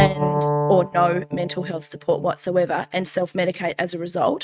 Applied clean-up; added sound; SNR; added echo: neural mask model RNNoise.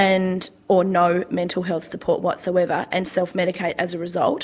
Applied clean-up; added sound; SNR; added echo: none; none; none; none.